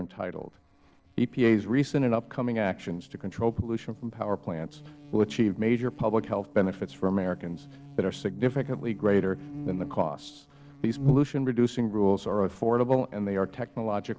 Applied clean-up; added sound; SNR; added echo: neural separator model SepFormer DNS4.